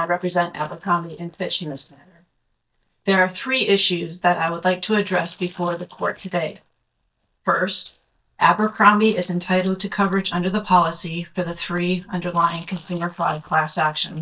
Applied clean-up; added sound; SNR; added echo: neural mask model DeepFilterNet 3.